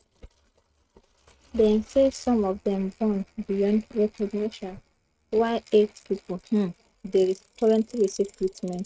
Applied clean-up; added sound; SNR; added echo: neural mask model RNNoise.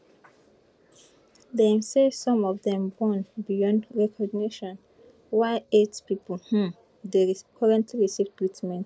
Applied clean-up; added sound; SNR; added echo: none; none; none; none.